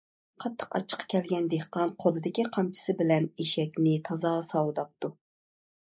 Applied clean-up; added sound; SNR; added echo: neural mask model Resemble Enhance denoiser.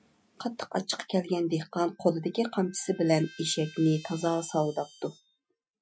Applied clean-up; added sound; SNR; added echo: classical method Wiener filter.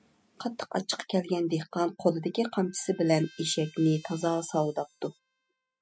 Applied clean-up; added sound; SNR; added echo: classical method spectral subtraction.